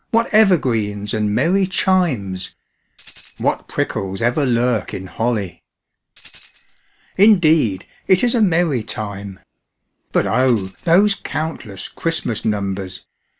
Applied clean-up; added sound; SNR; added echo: none; Tambourine; 12 dB; none.